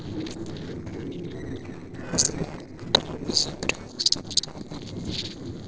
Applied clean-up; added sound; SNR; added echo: neural separator model SepFormer DNS4.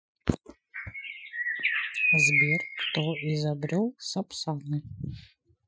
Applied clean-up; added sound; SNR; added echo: classical method Wiener filter.